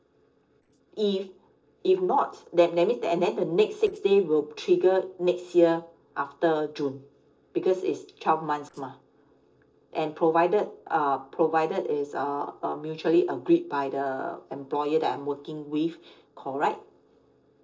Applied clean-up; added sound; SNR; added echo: neural separator model SepFormer DNS4.